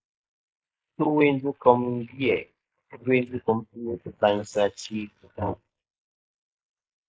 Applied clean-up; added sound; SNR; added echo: neural mask model Resemble Enhance denoiser.